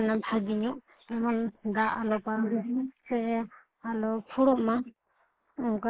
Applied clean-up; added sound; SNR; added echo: neural mask model Resemble Enhance denoiser.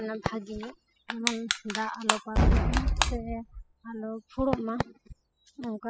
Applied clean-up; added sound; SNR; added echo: classical method spectral subtraction.